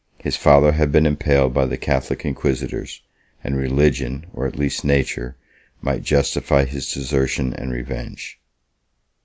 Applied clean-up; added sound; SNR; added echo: none; none; none; none.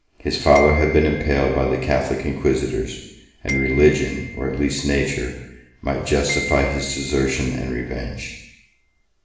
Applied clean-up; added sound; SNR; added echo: none; Glockenspiel; 13 dB; reverberation time 0.9 s.